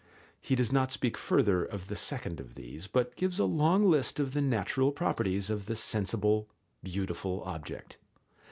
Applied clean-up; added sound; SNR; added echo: none; none; none; none.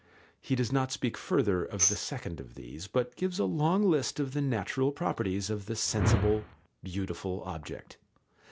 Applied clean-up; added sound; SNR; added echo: none; Whoosh, swoosh, swish + Tambourine; 3 dB; none.